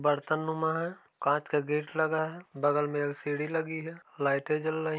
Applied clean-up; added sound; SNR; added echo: none; none; none; none.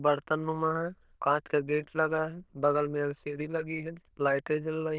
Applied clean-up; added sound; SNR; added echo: neural diffusion model UNIVERSE++.